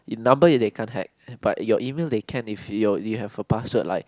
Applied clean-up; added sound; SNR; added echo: none; none; none; none.